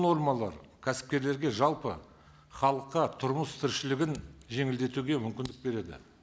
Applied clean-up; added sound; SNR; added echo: none; none; none; none.